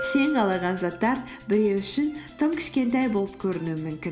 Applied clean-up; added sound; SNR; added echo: none; Bell; 15 dB; none.